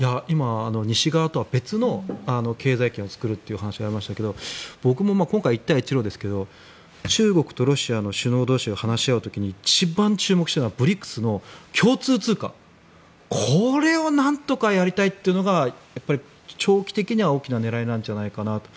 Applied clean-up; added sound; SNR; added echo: none; none; none; none.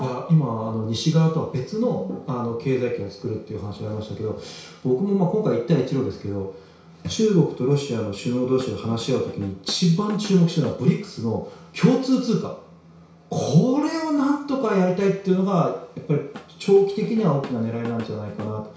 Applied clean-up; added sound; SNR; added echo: none; Drum / Drum kit; 18 dB; reverberation time 0.6 s.